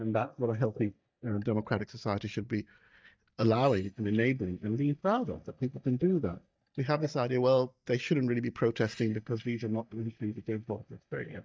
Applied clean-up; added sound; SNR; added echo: neural mask model DeepFilterNet 3.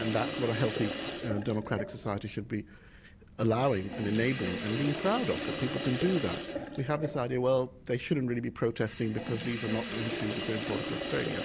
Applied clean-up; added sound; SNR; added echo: none; Sink (filling or washing); 6 dB; none.